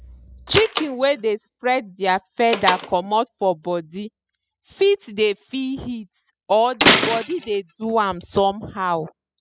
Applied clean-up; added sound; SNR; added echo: classical method spectral subtraction.